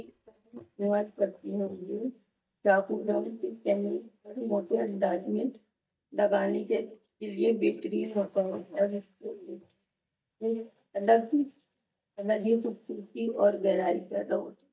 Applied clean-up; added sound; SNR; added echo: neural mask model DeepFilterNet 3.